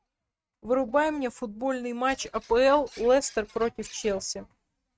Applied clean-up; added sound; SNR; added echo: neural mask model RNNoise.